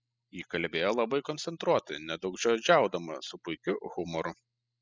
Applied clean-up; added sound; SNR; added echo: classical method spectral subtraction.